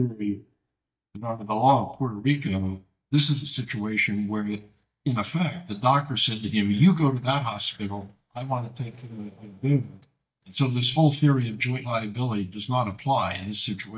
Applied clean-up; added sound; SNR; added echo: neural mask model DeepFilterNet 3.